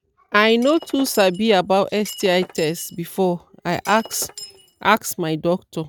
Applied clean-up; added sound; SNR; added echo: neural mask model RNNoise.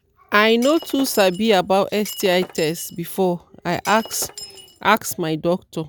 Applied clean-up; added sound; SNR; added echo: none; Shatter; 17 dB; none.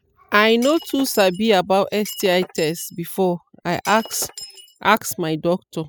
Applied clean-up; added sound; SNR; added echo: classical method spectral subtraction.